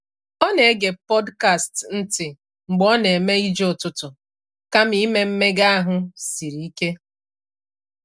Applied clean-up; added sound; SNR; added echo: none; none; none; none.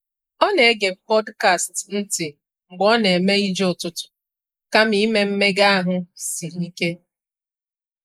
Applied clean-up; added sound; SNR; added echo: neural mask model Resemble Enhance denoiser.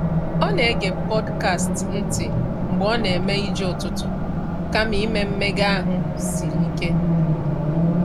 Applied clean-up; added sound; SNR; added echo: none; Race car, auto racing; -4 dB; none.